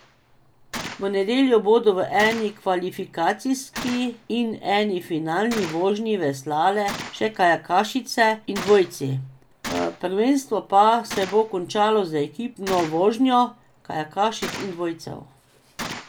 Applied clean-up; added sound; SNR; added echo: none; Gunshot, gunfire; 16 dB; none.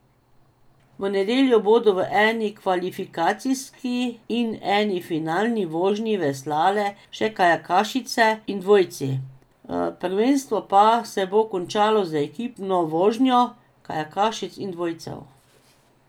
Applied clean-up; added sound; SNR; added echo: none; none; none; none.